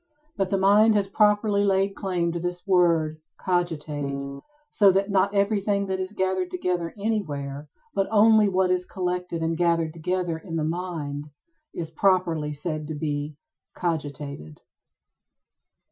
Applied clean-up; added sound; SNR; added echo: classical method Wiener filter.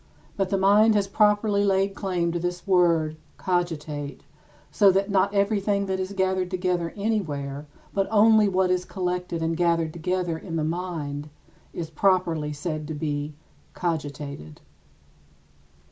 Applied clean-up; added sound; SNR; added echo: none; none; none; none.